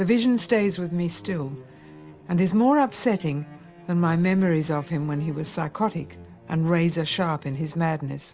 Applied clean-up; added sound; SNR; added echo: none; none; none; none.